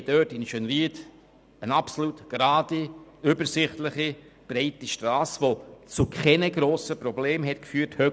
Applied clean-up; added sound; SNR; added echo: none; none; none; none.